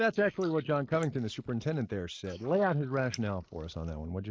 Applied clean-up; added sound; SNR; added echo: neural mask model Resemble Enhance denoiser.